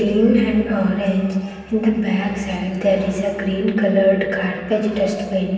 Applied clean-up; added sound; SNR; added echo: none; none; none; reverberation time 1.1 s.